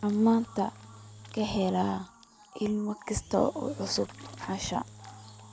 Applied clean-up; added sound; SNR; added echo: none; Engine / Drill; 19 dB; none.